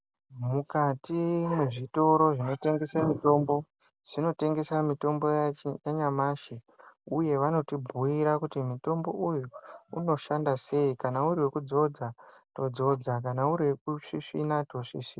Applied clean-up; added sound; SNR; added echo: none; none; none; none.